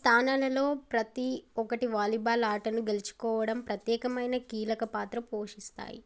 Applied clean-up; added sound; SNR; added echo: none; none; none; none.